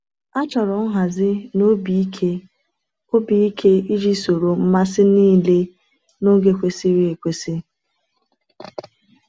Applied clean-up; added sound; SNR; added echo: none; none; none; none.